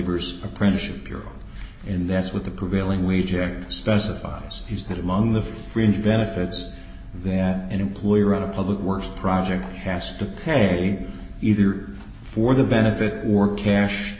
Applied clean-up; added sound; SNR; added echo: none; none; none; none.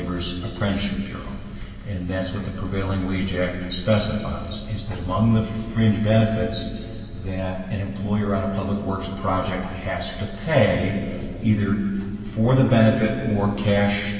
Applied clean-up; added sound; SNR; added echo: none; none; none; reverberation time 2.4 s.